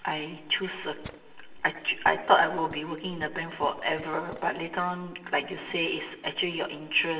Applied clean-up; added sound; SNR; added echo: none; Tools; 19 dB; reverberation time 0.9 s.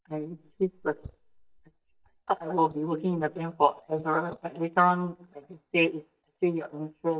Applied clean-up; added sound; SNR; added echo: neural mask model DeepFilterNet 3.